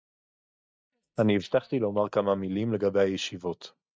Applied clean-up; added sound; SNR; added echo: neural mask model DeepFilterNet 3.